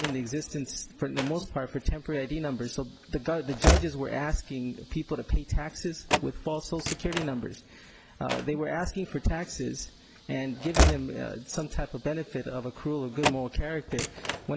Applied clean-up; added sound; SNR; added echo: none; Slam / Train; 1 dB; none.